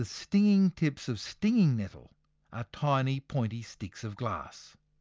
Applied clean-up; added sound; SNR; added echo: none; none; none; none.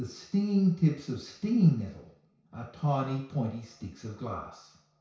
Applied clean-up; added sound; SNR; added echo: none; none; none; reverberation time 0.6 s.